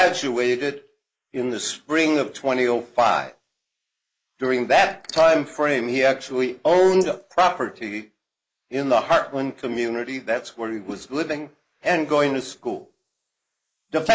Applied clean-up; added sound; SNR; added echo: neural mask model Resemble Enhance denoiser.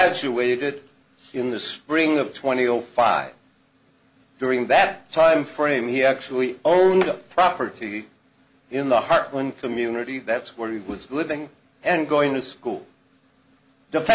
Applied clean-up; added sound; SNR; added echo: none; none; none; none.